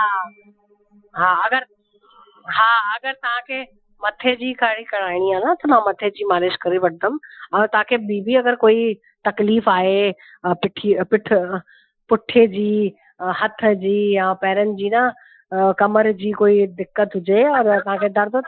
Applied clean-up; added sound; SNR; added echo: classical method Wiener filter.